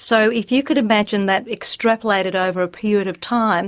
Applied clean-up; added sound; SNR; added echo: none; none; none; none.